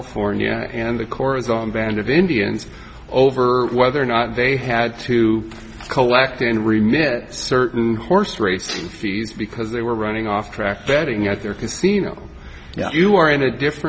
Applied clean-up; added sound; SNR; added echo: none; none; none; none.